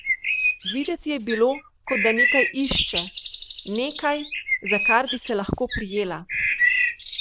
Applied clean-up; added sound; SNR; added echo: neural diffusion model UNIVERSE++.